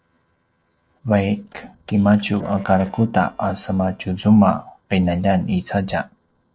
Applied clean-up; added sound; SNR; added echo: neural separator model SepFormer DNS4.